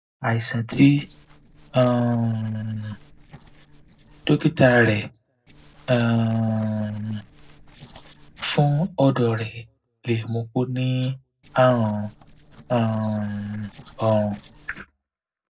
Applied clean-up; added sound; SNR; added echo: neural separator model SepFormer DNS4.